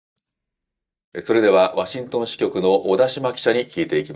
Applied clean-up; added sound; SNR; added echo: neural mask model DeepFilterNet 3.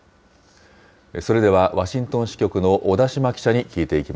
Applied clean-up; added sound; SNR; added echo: none; none; none; none.